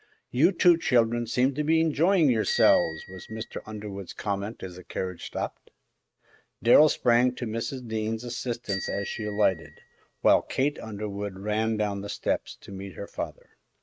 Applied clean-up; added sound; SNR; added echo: neural mask model RNNoise.